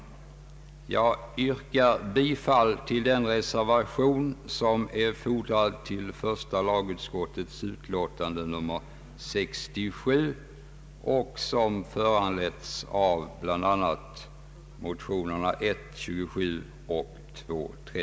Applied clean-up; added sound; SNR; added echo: none; none; none; none.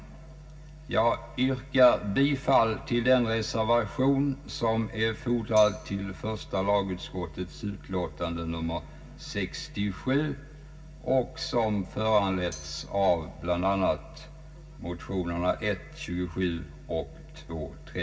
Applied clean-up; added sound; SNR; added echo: none; Tambourine; 19 dB; reverberation time 0.4 s.